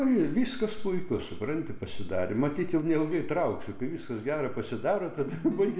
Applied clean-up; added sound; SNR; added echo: none; none; none; none.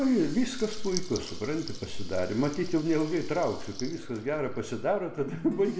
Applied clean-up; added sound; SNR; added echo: none; Water tap, faucet / Liquid; 18 dB; none.